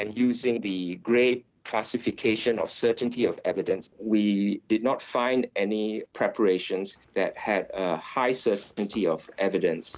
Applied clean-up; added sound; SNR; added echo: none; none; none; none.